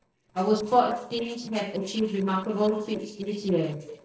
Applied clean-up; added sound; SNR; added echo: neural separator model SepFormer DNS4.